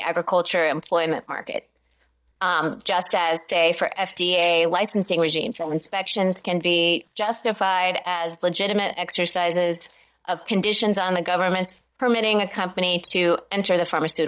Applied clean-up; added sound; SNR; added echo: neural mask model DeepFilterNet 3.